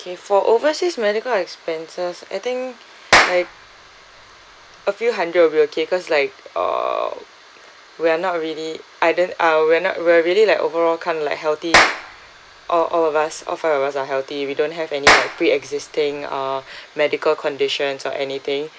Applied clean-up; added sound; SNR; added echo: none; Clapping; 0 dB; none.